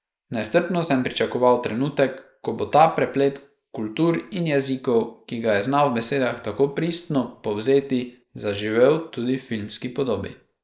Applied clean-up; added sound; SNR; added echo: neural mask model Resemble Enhance denoiser.